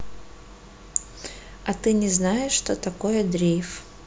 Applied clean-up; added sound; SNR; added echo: none; none; none; none.